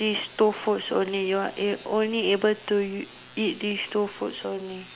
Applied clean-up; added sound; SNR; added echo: none; none; none; none.